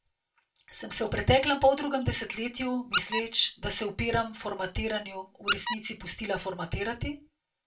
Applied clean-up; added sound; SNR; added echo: none; Squeak; 7 dB; reverberation time 0.2 s.